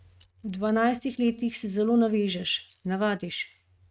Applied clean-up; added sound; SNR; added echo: neural mask model RNNoise.